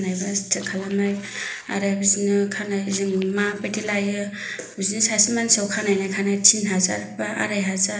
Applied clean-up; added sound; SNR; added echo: neural separator model SepFormer DNS4.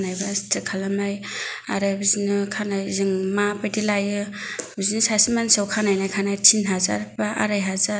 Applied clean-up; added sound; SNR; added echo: none; none; none; none.